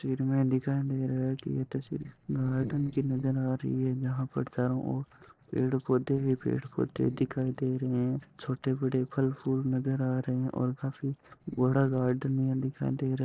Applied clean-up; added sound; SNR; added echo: neural separator model SepFormer DNS4.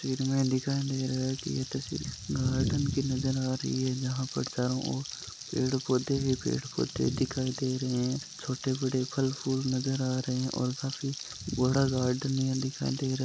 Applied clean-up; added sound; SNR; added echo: none; Frying (food); 12 dB; none.